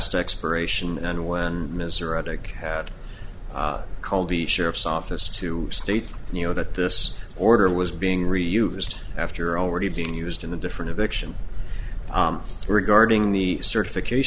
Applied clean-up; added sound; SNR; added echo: none; none; none; none.